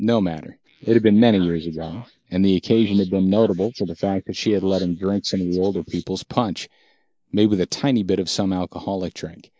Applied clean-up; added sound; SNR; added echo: neural mask model Resemble Enhance denoiser.